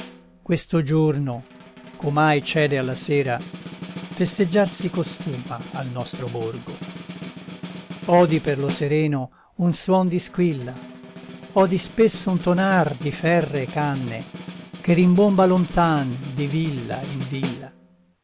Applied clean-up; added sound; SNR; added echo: none; Snare drum; 14 dB; none.